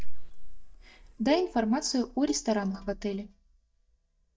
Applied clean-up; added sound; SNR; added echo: neural mask model DeepFilterNet 3.